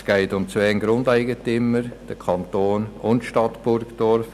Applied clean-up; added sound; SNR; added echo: none; none; none; none.